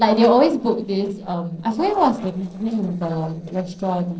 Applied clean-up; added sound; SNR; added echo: neural separator model SepFormer DNS4.